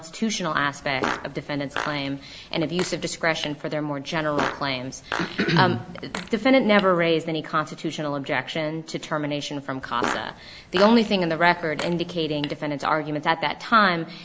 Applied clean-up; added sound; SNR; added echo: none; Fart; 10 dB; none.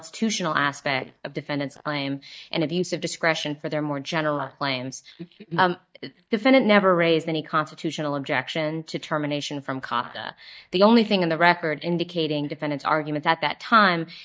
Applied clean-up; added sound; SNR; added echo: neural mask model DeepFilterNet 3.